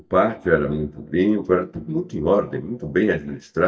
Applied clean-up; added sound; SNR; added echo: neural mask model DeepFilterNet 3.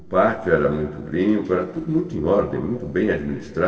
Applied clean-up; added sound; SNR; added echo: neural separator model SepFormer DNS4.